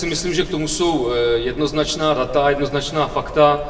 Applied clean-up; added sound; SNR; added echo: none; Subway, metro, underground; 14 dB; reverberation time 0.7 s.